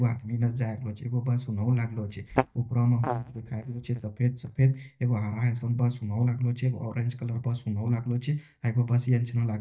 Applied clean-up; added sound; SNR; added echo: neural mask model DeepFilterNet 3.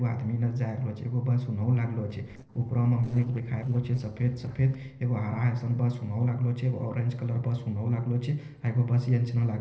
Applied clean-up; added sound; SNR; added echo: neural separator model SepFormer DNS4.